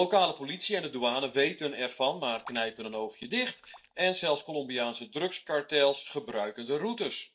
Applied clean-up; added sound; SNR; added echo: neural mask model DeepFilterNet 3.